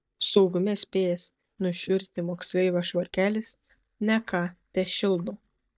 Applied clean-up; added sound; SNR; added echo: neural mask model DeepFilterNet 3.